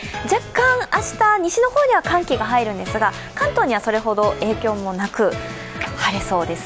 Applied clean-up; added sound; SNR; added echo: none; none; none; none.